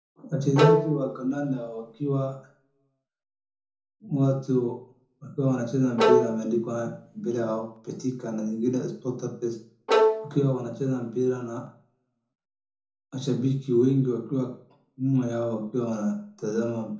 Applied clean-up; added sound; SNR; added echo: none; Bowed string instrument; -1 dB; reverberation time 0.6 s.